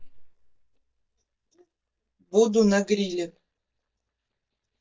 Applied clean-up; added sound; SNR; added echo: neural mask model DeepFilterNet 3.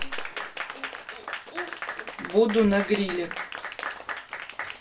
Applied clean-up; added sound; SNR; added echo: none; Applause / Crowd; 7 dB; reverberation time 0.2 s.